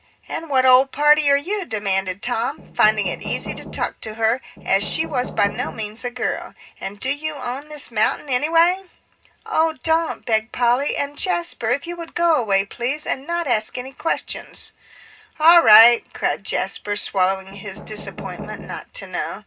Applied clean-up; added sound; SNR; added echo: none; Knock; 12 dB; reverberation time 0.2 s.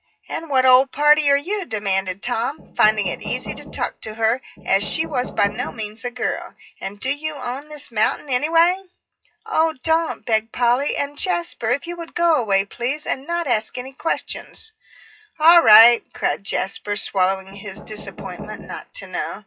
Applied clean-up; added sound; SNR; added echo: classical method WPE with log-MMSE.